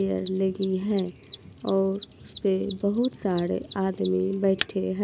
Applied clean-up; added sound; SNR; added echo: none; Mechanisms; 15 dB; none.